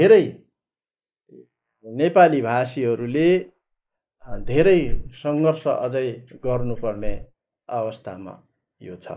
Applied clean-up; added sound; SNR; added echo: neural mask model Resemble Enhance denoiser.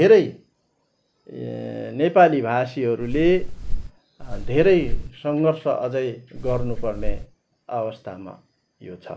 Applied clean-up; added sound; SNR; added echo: none; Wind; 2 dB; none.